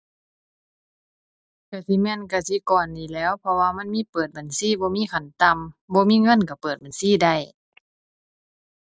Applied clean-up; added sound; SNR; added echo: none; none; none; none.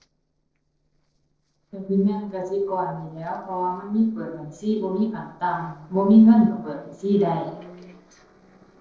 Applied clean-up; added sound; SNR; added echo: neural separator model SepFormer DNS4.